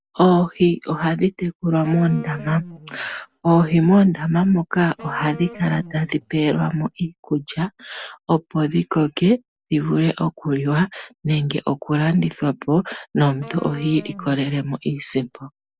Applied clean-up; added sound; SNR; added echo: none; Wind instrument, woodwind instrument; 20 dB; none.